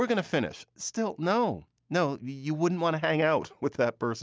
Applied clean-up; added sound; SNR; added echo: none; none; none; none.